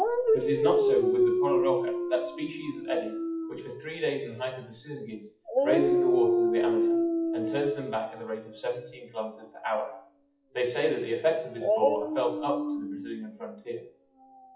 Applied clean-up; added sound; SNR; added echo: classical method WPE with log-MMSE.